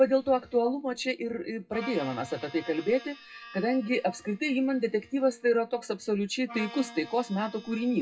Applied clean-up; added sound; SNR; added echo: classical method WPE with log-MMSE.